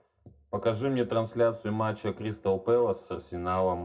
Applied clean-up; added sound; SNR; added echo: none; none; none; reverberation time 0.2 s.